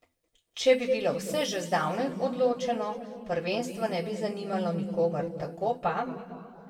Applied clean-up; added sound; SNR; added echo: none; none; none; reverberation time 2.0 s.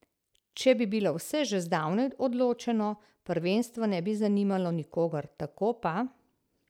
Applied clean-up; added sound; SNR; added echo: none; none; none; none.